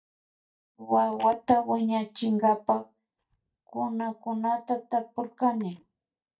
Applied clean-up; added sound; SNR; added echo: neural mask model DeepFilterNet 3.